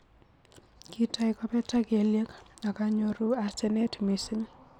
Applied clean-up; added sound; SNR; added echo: none; none; none; none.